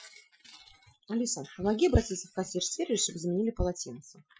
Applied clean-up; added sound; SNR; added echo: classical method Wiener filter.